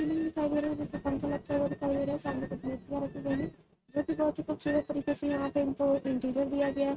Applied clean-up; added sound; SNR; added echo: neural mask model RNNoise.